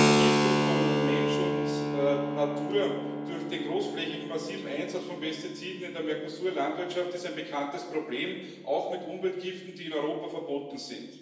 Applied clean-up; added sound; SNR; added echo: none; Keyboard (musical); -2 dB; reverberation time 1.0 s.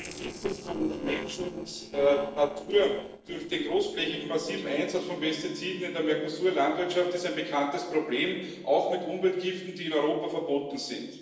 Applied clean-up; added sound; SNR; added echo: neural separator model SepFormer DNS4.